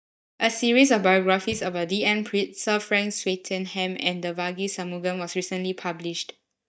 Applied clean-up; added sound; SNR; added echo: neural mask model DeepFilterNet 3.